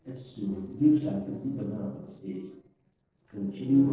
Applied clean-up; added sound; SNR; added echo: neural separator model SepFormer DNS4.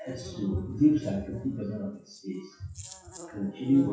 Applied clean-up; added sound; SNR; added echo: classical method WPE with log-MMSE.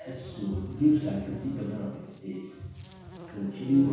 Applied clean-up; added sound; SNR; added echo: none; Buzz; 16 dB; reverberation time 1.1 s.